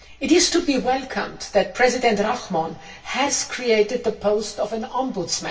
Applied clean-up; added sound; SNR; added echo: none; none; none; reverberation time 0.2 s.